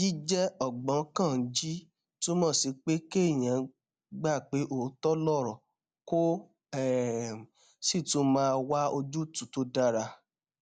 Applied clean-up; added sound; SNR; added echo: none; none; none; none.